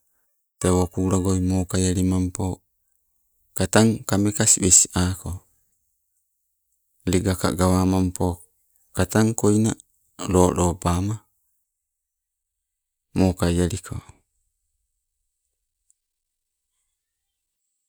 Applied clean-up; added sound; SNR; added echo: neural mask model DeepFilterNet 3.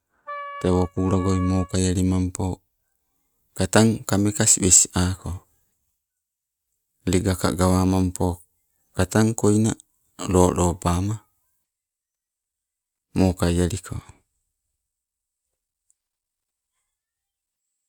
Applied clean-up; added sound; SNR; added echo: neural mask model RNNoise.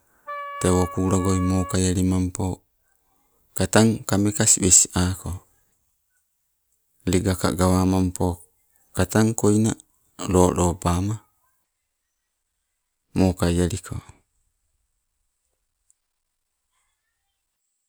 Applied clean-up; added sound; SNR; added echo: none; Wind instrument, woodwind instrument; 11 dB; none.